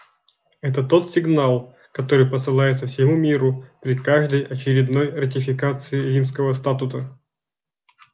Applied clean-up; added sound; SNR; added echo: none; none; none; none.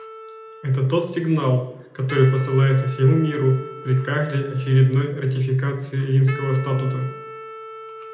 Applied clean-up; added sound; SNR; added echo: none; Wind instrument, woodwind instrument; 17 dB; reverberation time 0.7 s.